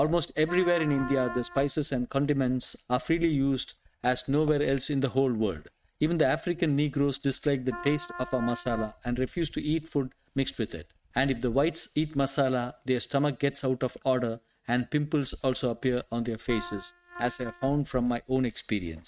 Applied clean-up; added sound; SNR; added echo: neural mask model RNNoise.